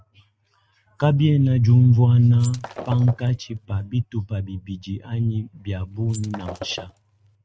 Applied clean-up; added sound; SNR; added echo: neural mask model RNNoise.